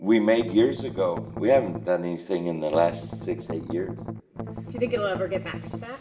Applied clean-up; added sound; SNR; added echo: none; Strum; 10 dB; reverberation time 1.1 s.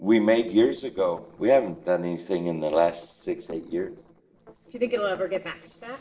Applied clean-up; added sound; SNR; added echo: neural separator model SepFormer DNS4.